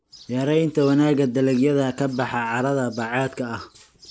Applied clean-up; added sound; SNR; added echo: none; none; none; none.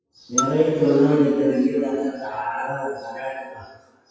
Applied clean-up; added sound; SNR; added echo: classical method WPE with log-MMSE.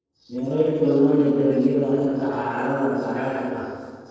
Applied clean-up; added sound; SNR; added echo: neural separator model SepFormer DNS4.